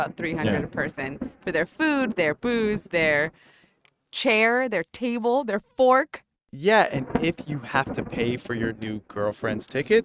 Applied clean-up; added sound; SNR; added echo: neural mask model RNNoise.